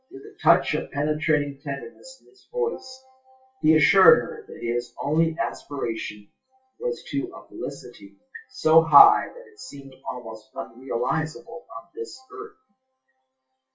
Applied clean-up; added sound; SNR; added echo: classical method WPE with log-MMSE.